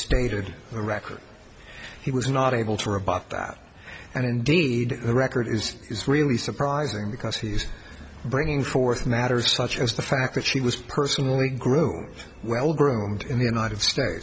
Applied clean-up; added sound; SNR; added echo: none; none; none; none.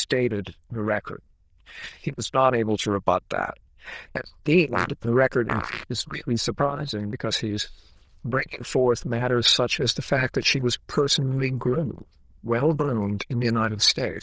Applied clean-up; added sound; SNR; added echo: neural diffusion model UNIVERSE++.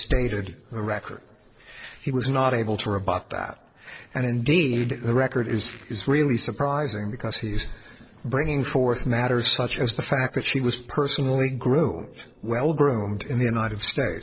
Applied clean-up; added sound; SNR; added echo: neural separator model SepFormer DNS4.